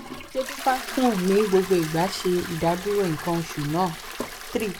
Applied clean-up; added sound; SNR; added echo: none; Toilet flush; 11 dB; none.